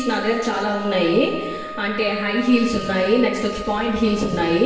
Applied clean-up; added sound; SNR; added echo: none; Wind instrument, woodwind instrument; 12 dB; reverberation time 1.3 s.